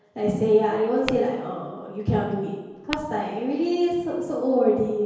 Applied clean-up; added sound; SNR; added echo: none; Tap / Glass; 18 dB; reverberation time 1.2 s.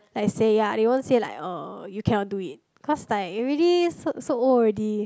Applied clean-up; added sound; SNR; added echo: none; none; none; none.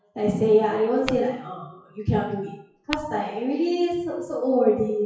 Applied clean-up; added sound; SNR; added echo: classical method WPE with log-MMSE.